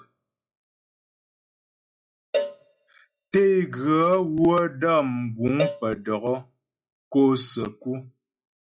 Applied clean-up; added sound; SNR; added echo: classical method log-MMSE.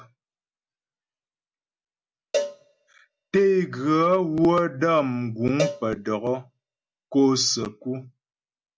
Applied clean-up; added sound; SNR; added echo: none; Cowbell; 9 dB; none.